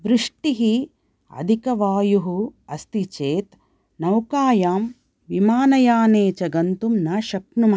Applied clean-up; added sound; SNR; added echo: none; none; none; none.